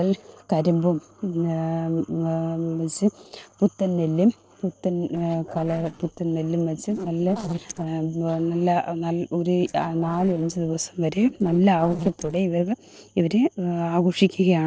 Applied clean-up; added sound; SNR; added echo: neural separator model SepFormer DNS4.